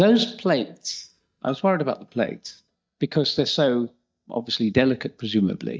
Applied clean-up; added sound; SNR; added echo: neural mask model DeepFilterNet 3.